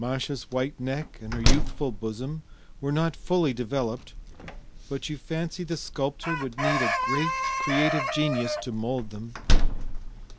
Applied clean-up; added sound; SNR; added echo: none; Chicken, rooster + Slam; -3 dB; none.